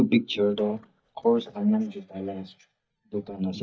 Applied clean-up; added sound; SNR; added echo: neural mask model DeepFilterNet 3.